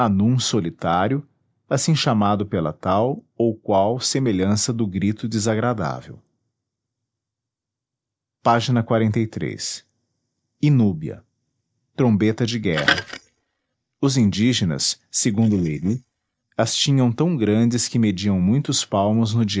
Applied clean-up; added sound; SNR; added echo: neural mask model DeepFilterNet 3.